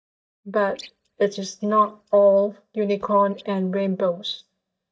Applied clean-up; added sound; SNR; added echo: neural mask model DeepFilterNet 3.